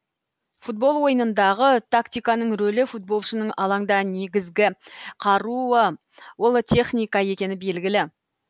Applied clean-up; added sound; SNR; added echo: none; none; none; none.